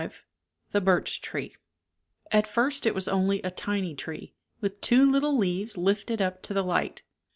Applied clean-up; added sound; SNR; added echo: none; none; none; none.